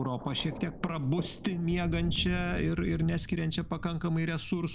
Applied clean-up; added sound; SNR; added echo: none; Thunder; 8 dB; none.